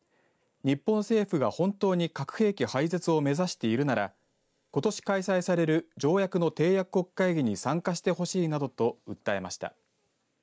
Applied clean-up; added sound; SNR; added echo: neural mask model Resemble Enhance denoiser.